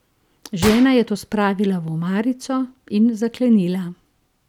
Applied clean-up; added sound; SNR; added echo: none; Gunshot, gunfire; 13 dB; none.